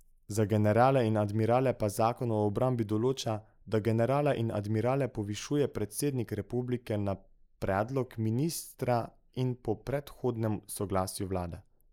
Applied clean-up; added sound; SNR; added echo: neural mask model Resemble Enhance denoiser.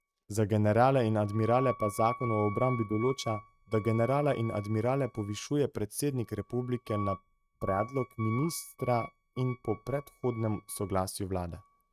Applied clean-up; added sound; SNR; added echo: neural mask model RNNoise.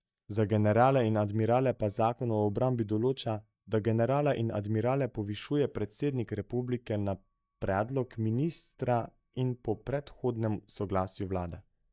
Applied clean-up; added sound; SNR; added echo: neural mask model DeepFilterNet 3.